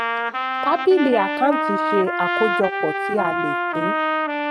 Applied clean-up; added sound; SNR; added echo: neural mask model RNNoise.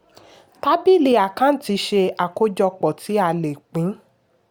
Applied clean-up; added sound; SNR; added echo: none; none; none; none.